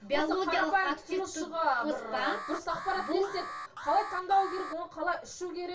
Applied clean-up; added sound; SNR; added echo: none; Alarm; 11 dB; reverberation time 0.2 s.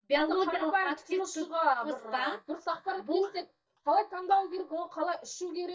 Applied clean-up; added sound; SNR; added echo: neural mask model DeepFilterNet 3.